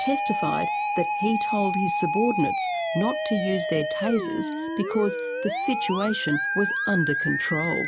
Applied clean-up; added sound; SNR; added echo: none; Musical instrument; 0 dB; none.